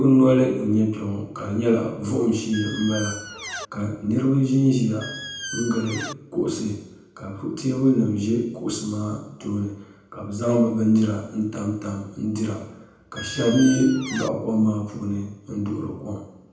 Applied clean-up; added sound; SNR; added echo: none; Squeak; 10 dB; reverberation time 0.9 s.